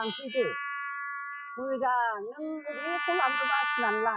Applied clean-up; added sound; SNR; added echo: classical method Wiener filter.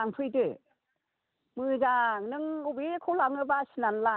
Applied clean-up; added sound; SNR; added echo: none; none; none; none.